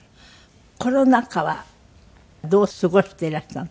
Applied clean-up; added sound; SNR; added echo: none; none; none; none.